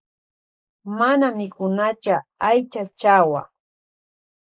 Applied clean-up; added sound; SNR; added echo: neural mask model Resemble Enhance denoiser.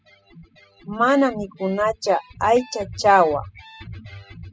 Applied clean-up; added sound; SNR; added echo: classical method spectral subtraction.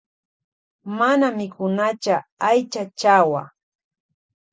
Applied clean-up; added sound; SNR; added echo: none; none; none; none.